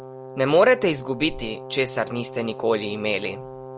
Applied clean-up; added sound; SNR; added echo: none; Brass instrument; 14 dB; none.